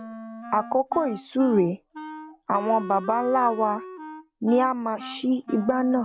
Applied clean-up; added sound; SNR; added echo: none; Wind instrument, woodwind instrument; 14 dB; none.